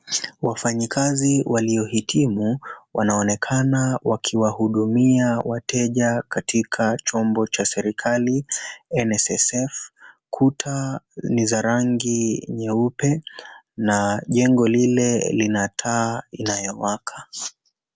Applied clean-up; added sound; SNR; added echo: none; none; none; none.